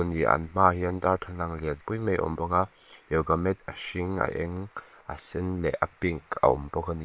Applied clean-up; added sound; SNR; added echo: neural separator model SepFormer WHAM!.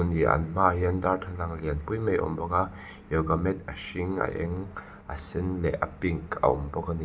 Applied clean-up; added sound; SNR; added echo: none; none; none; none.